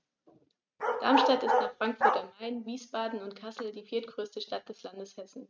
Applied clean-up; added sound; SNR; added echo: neural mask model RNNoise.